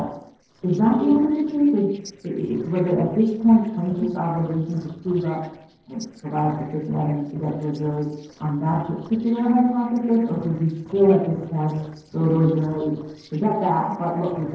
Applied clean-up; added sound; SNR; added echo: neural separator model SepFormer DNS4.